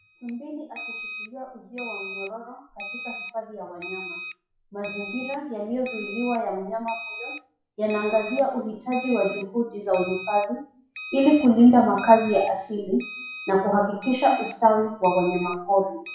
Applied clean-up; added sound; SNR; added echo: classical method WPE with log-MMSE.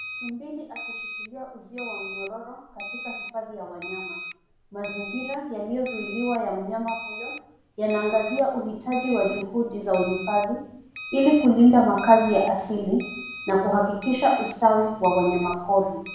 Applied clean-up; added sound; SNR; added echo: none; Alarm; 15 dB; reverberation time 0.7 s.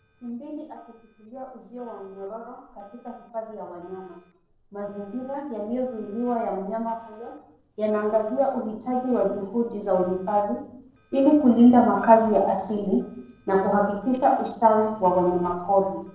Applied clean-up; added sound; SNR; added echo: neural separator model SepFormer DNS4.